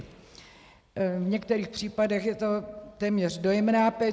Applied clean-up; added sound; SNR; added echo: none; none; none; none.